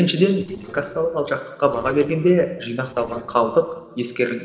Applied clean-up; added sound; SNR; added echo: neural separator model SepFormer DNS4.